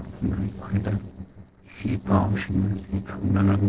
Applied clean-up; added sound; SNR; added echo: neural separator model SepFormer DNS4.